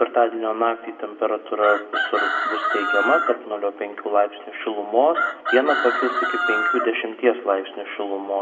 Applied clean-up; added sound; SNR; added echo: none; Chicken, rooster; 1 dB; reverberation time 0.7 s.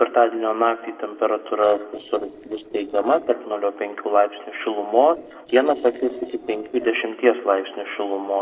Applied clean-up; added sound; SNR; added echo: neural separator model SepFormer DNS4.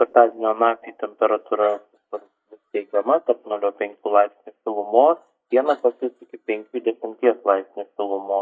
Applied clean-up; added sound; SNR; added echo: neural mask model DeepFilterNet 3.